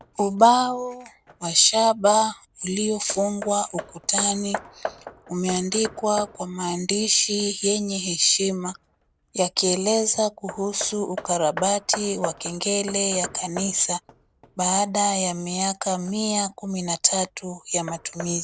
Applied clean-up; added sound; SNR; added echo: none; Hammer; 16 dB; none.